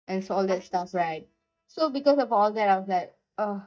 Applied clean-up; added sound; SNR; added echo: neural mask model DeepFilterNet 3.